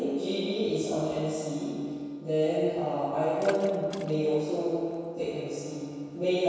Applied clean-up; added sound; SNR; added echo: none; Water / Splash, splatter; 17 dB; reverberation time 2.2 s.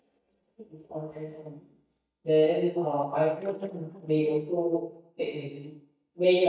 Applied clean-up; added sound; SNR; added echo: neural mask model DeepFilterNet 3.